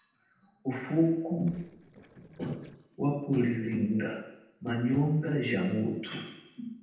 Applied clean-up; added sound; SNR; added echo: neural separator model SepFormer DNS4.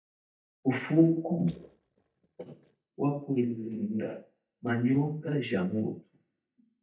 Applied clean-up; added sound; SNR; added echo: neural mask model DeepFilterNet 3.